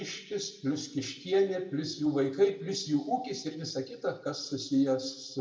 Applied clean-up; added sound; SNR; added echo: none; none; none; reverberation time 1.1 s.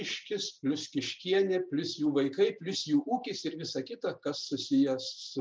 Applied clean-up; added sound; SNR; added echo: none; none; none; none.